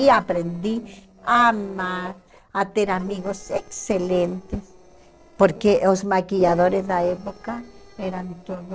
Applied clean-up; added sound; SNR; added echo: neural separator model SepFormer DNS4.